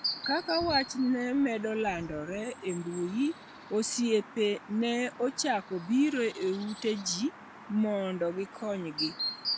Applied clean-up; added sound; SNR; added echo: none; Chirp, tweet; 10 dB; none.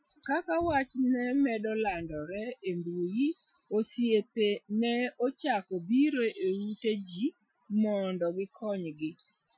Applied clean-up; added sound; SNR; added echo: classical method Wiener filter.